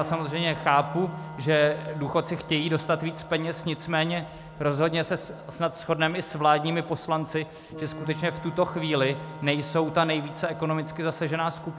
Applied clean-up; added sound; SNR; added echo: none; Organ; 13 dB; none.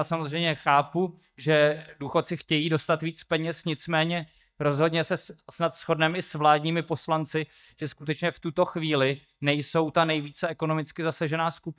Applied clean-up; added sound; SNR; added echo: neural mask model DeepFilterNet 3.